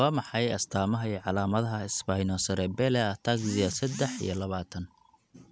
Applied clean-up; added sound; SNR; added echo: none; none; none; none.